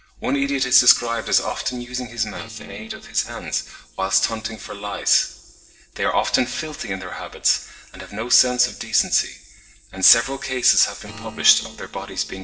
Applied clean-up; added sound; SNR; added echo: neural separator model SepFormer DNS4.